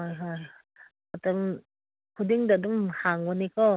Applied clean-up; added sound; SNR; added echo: none; none; none; none.